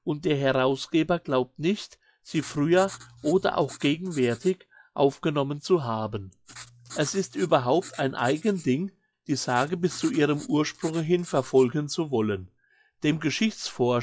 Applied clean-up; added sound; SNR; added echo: classical method log-MMSE.